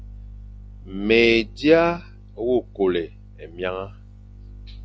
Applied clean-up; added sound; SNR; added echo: none; none; none; none.